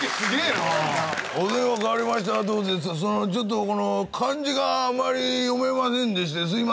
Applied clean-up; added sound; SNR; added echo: none; none; none; none.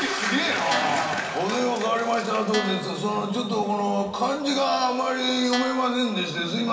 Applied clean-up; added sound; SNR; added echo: none; Guitar; 10 dB; reverberation time 2.5 s.